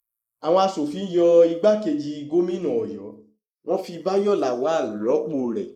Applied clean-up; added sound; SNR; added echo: neural mask model Resemble Enhance denoiser.